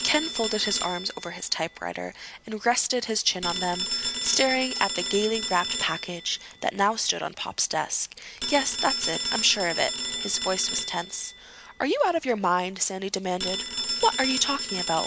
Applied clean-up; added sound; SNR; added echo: none; Telephone; 5 dB; none.